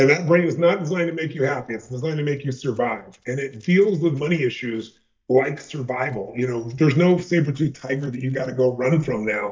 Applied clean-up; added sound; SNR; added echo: neural mask model DeepFilterNet 3.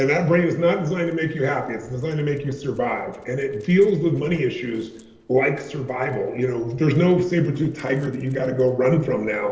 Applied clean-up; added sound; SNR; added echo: neural separator model SepFormer DNS4.